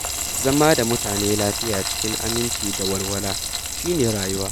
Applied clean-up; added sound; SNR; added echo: none; Frying (food); 2 dB; none.